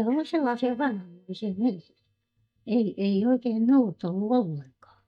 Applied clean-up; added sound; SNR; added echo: neural mask model DeepFilterNet 3.